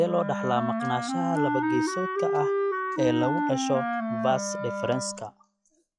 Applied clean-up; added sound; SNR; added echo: classical method log-MMSE.